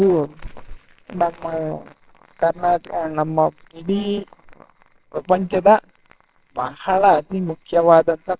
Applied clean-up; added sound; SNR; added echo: neural separator model SepFormer WHAMR!.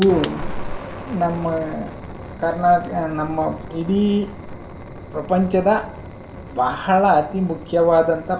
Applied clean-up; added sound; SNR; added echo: none; Fire; 11 dB; reverberation time 0.5 s.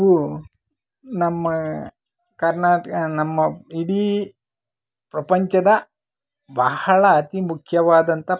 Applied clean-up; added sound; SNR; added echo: none; none; none; none.